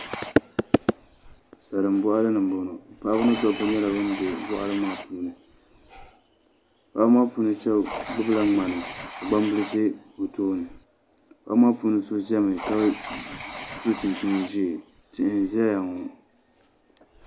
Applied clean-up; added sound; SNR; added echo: none; Writing; 15 dB; none.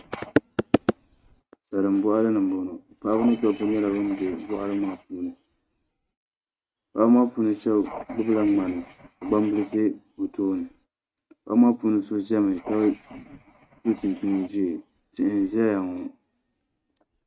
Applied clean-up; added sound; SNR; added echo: neural mask model RNNoise.